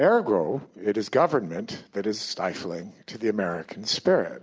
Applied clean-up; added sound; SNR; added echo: none; none; none; none.